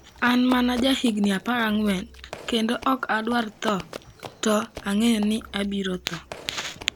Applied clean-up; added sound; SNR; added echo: none; Squeak / Walk, footsteps + Run; 16 dB; none.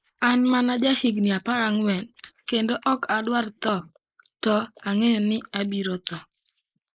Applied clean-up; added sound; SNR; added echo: neural mask model Resemble Enhance denoiser.